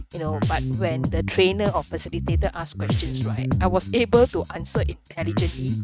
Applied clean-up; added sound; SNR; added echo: neural mask model RNNoise.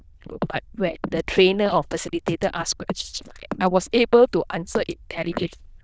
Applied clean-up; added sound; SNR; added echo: neural diffusion model UNIVERSE++.